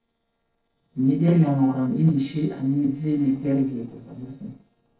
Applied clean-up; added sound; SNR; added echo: neural separator model SepFormer DNS4.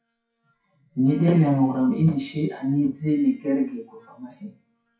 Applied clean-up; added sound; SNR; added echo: classical method WPE with log-MMSE.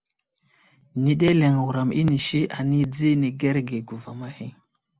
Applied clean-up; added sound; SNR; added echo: none; none; none; none.